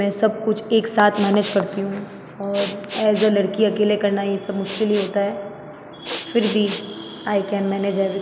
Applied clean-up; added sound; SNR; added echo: none; Respiratory sounds; 12 dB; none.